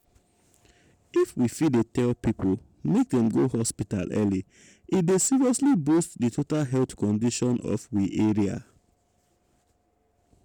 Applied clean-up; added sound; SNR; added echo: none; none; none; none.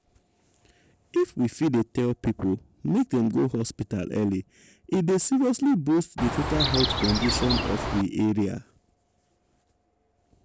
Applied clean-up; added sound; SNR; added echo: none; Chirp, tweet; 1 dB; none.